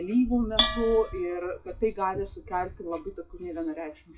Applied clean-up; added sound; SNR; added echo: classical method WPE with log-MMSE.